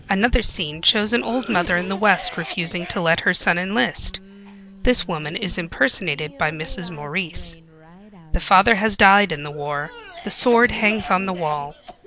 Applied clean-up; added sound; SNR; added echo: none; Cough; 18 dB; none.